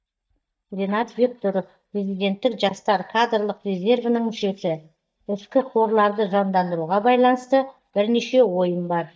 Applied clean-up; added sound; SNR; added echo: neural mask model DeepFilterNet 3.